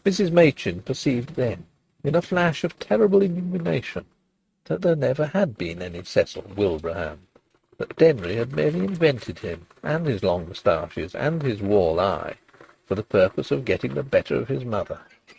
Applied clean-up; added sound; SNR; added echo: neural mask model RNNoise.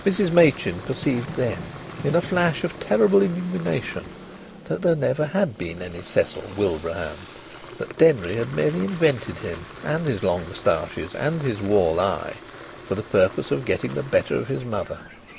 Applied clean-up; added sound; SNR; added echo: none; Vehicle + Fill (with liquid) / Water tap, faucet; 15 dB; none.